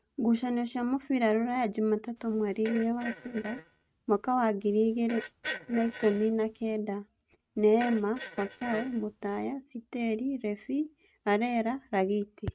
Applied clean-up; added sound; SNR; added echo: neural mask model RNNoise.